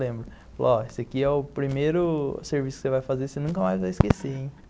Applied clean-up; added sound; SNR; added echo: none; Crackle; 7 dB; none.